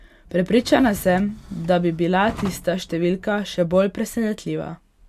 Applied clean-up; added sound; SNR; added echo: none; Drawer open or close; 18 dB; none.